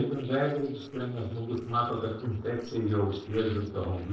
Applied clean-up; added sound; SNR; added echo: neural separator model SepFormer DNS4.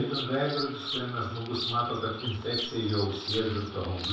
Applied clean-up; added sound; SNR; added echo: none; Bird vocalization, bird call, bird song; 7 dB; reverberation time 0.7 s.